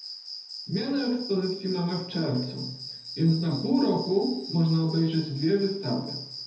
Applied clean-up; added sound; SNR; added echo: none; Cricket; 13 dB; reverberation time 0.7 s.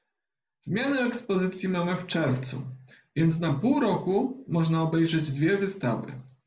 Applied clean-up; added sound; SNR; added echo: none; none; none; none.